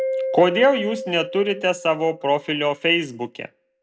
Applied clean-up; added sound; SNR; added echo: none; Mallet percussion; 9 dB; none.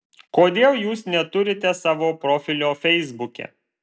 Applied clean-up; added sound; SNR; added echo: none; none; none; none.